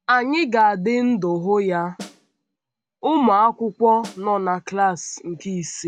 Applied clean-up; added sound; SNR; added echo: none; Snare drum; 19 dB; none.